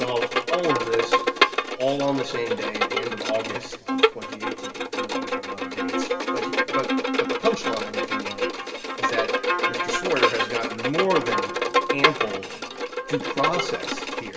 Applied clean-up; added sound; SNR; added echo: none; Bowed string instrument; -4 dB; reverberation time 2.5 s.